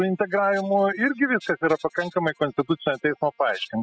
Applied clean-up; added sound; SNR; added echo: classical method spectral subtraction.